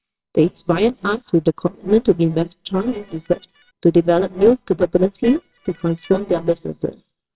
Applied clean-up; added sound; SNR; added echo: neural separator model SepFormer WHAMR!.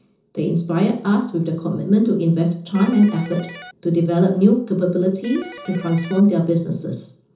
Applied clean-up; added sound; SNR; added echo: none; Electric guitar; 18 dB; reverberation time 0.6 s.